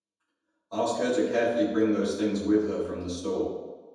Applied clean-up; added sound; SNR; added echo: none; none; none; reverberation time 1.1 s.